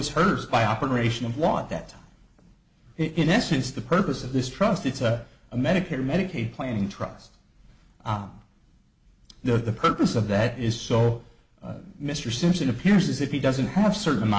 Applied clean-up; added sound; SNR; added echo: none; none; none; none.